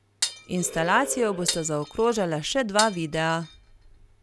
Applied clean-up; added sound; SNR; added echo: none; Animal + Glass; 8 dB; none.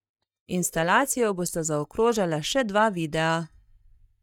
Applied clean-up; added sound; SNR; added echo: neural mask model DeepFilterNet 3.